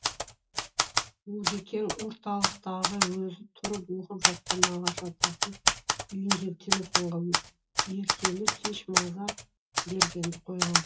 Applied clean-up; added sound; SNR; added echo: none; Typewriter; -5 dB; reverberation time 0.2 s.